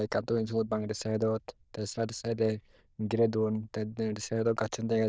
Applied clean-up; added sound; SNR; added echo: neural diffusion model UNIVERSE++.